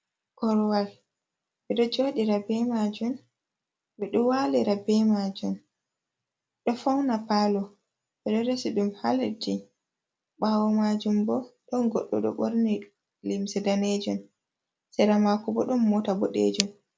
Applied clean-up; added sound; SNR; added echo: none; none; none; none.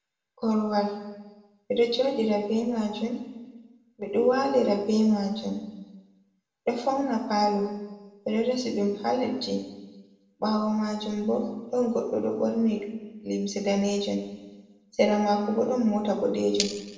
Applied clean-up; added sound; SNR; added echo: none; none; none; reverberation time 1.0 s.